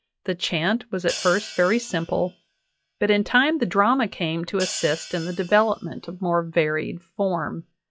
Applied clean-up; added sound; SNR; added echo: classical method log-MMSE.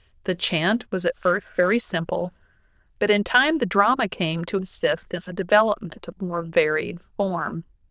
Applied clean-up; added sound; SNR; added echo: neural diffusion model UNIVERSE++.